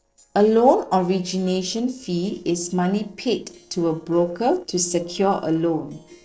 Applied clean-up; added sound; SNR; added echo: neural separator model SepFormer DNS4.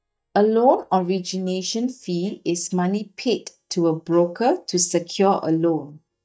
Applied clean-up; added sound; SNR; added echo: neural mask model DeepFilterNet 3.